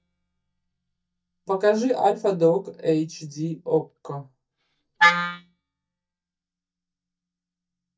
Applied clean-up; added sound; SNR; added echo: neural mask model DeepFilterNet 3.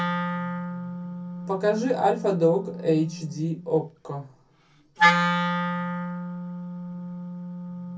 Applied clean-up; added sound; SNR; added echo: none; Wind instrument, woodwind instrument; 0 dB; reverberation time 0.3 s.